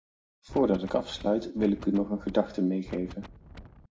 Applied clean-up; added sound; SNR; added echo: none; Wind; 17 dB; reverberation time 0.5 s.